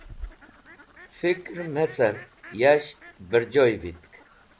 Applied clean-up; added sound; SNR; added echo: none; Fowl; 19 dB; none.